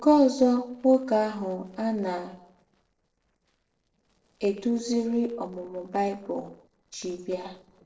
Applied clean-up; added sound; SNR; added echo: neural separator model SepFormer DNS4.